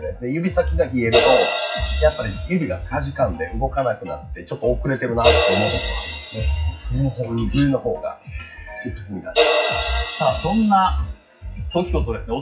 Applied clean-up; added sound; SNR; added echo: classical method WPE with log-MMSE.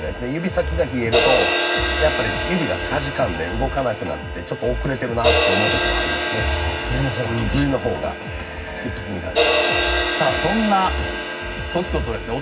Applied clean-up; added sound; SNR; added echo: none; Crash cymbal; 0 dB; reverberation time 0.4 s.